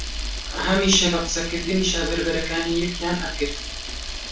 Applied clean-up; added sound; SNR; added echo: none; Camera; 6 dB; reverberation time 0.3 s.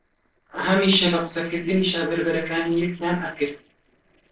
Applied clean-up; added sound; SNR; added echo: neural separator model SepFormer DNS4.